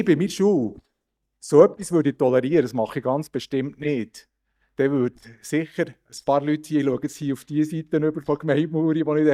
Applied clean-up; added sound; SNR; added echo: neural mask model DeepFilterNet 3.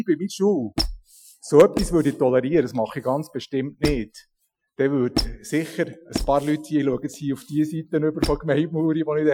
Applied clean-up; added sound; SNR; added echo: classical method Wiener filter.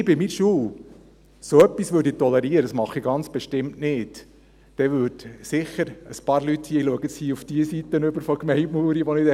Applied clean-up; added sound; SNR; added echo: none; none; none; none.